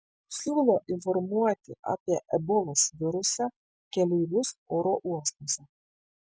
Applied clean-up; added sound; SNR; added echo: none; none; none; none.